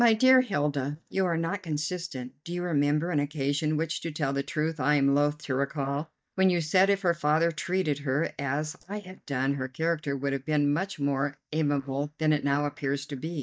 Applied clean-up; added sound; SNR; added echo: neural mask model DeepFilterNet 3.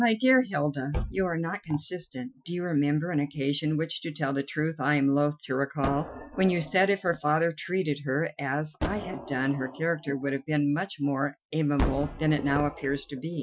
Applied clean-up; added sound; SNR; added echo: classical method Wiener filter.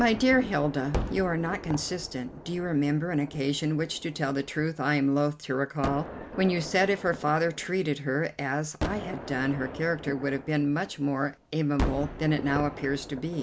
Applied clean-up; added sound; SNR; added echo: none; Gunshot, gunfire; 10 dB; none.